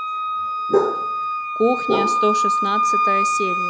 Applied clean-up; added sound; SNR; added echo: none; Wind instrument, woodwind instrument; -3 dB; none.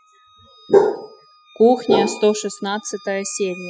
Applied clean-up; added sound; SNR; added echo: classical method spectral subtraction.